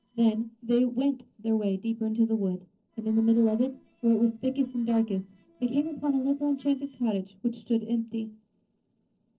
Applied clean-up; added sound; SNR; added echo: neural separator model SepFormer DNS4.